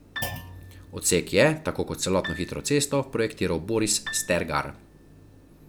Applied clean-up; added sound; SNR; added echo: none; Thump, thud + Piano; 15 dB; none.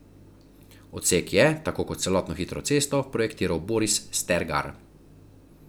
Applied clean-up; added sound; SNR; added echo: none; none; none; none.